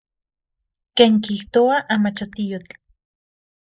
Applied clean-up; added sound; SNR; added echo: neural mask model Resemble Enhance denoiser.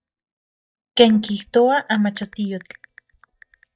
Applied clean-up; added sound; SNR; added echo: neural mask model DeepFilterNet 3.